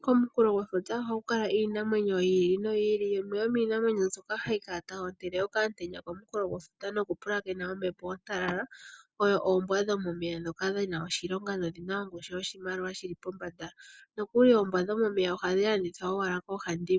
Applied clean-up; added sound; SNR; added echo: none; none; none; none.